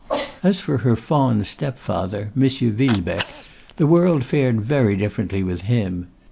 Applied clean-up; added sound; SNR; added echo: none; Cat; 16 dB; none.